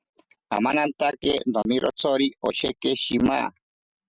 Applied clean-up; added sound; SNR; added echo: none; none; none; none.